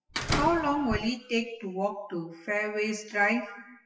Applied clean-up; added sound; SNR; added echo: classical method WPE with log-MMSE.